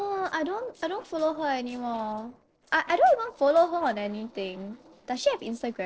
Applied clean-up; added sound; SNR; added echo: neural separator model SepFormer DNS4.